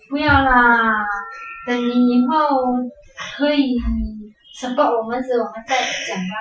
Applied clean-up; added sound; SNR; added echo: classical method Wiener filter.